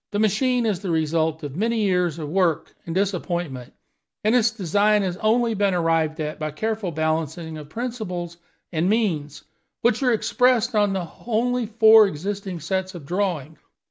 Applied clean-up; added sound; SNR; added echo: none; none; none; none.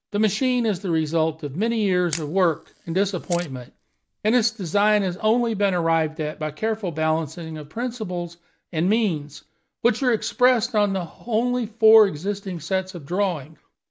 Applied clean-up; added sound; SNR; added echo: none; Camera; 18 dB; none.